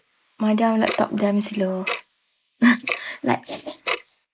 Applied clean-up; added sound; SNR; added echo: neural mask model Resemble Enhance denoiser.